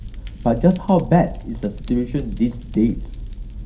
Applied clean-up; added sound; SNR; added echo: none; Fire; 10 dB; reverberation time 0.3 s.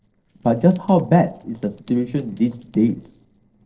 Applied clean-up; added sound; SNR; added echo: neural separator model SepFormer DNS4.